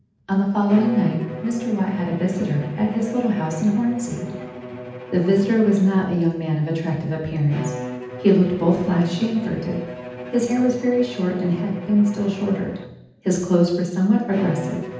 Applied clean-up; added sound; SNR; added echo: none; Bowed string instrument; 13 dB; reverberation time 0.8 s.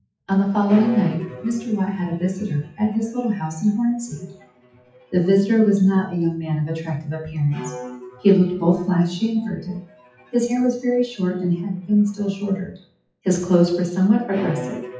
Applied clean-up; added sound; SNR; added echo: classical method WPE with log-MMSE.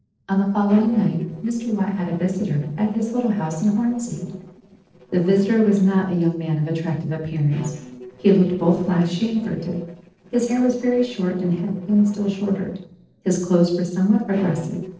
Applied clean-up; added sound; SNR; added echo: neural separator model SepFormer DNS4.